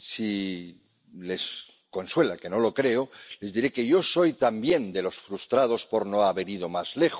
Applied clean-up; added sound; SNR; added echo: none; none; none; none.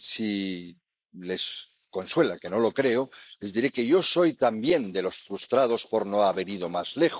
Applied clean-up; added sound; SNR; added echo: neural mask model Resemble Enhance denoiser.